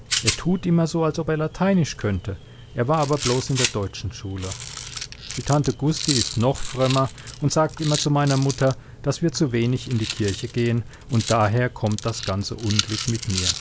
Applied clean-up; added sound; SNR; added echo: none; Rattle; 9 dB; none.